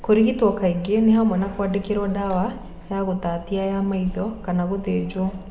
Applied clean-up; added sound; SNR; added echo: none; Chatter; 15 dB; none.